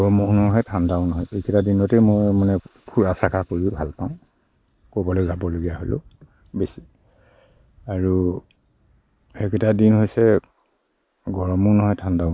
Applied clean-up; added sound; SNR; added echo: neural mask model Resemble Enhance denoiser.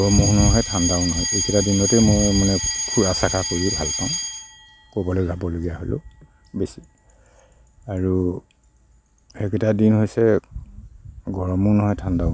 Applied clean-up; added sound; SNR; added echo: none; Alarm; 8 dB; none.